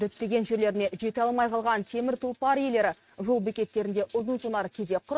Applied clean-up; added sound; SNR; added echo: neural mask model RNNoise.